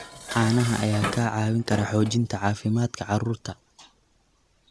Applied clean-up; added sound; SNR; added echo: none; Dishes, pots, and pans; 12 dB; none.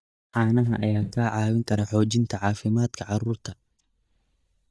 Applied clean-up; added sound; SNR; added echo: neural mask model DeepFilterNet 3.